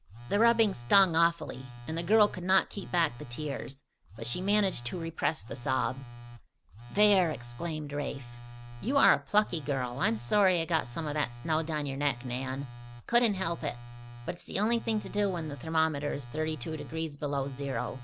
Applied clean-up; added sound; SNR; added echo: none; Telephone; 14 dB; none.